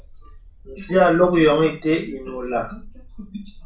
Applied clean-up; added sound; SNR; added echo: none; Bark; 19 dB; reverberation time 0.3 s.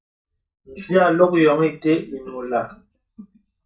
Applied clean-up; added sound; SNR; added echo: neural mask model DeepFilterNet 3.